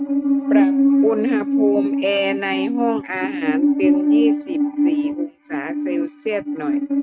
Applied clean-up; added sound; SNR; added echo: neural mask model RNNoise.